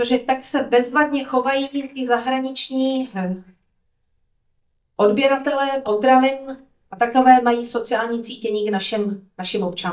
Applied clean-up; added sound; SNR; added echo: neural mask model DeepFilterNet 3.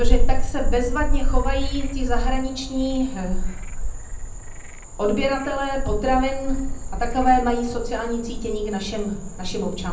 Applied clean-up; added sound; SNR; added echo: none; Frog; -3 dB; reverberation time 0.6 s.